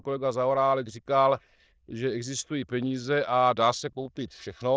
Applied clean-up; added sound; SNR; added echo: neural diffusion model UNIVERSE++.